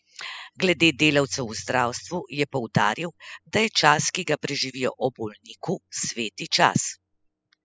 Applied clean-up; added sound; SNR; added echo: classical method spectral subtraction.